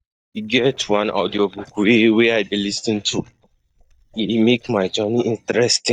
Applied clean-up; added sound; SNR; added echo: neural mask model DeepFilterNet 3.